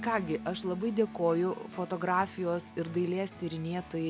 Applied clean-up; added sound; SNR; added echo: none; Bass guitar; 15 dB; none.